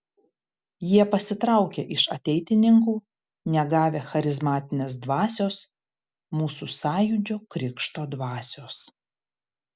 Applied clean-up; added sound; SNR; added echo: none; none; none; none.